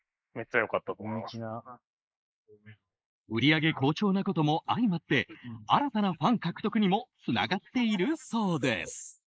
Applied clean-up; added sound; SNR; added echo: neural mask model Resemble Enhance denoiser.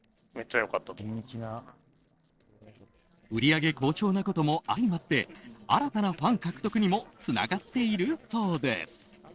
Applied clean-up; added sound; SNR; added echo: neural separator model SepFormer DNS4.